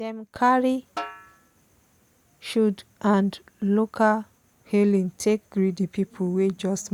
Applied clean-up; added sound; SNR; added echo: none; Snare drum; 16 dB; none.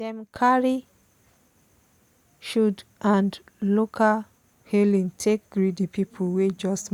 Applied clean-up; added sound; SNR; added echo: none; none; none; none.